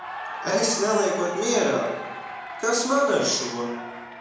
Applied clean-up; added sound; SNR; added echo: none; Cheering; 11 dB; reverberation time 0.9 s.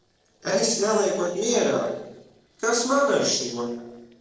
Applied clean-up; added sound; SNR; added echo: neural separator model SepFormer DNS4.